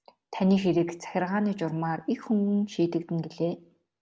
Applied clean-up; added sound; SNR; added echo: none; none; none; none.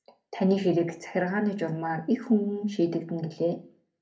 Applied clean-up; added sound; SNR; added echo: none; none; none; reverberation time 0.3 s.